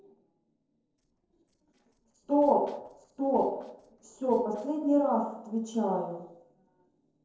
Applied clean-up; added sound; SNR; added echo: neural separator model SepFormer DNS4.